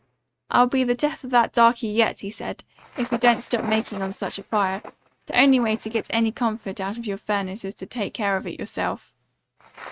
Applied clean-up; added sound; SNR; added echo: neural mask model RNNoise.